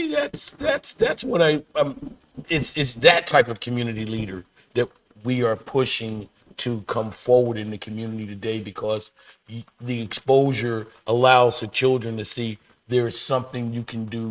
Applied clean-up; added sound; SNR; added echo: neural mask model RNNoise.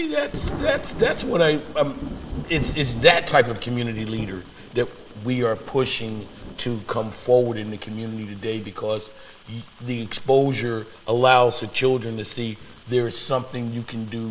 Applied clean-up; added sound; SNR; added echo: none; Thunder; 14 dB; none.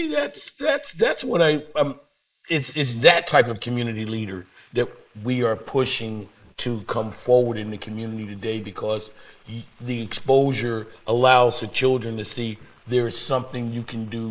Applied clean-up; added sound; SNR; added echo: neural mask model Resemble Enhance denoiser.